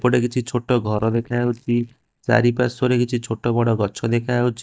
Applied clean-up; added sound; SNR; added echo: neural mask model DeepFilterNet 3.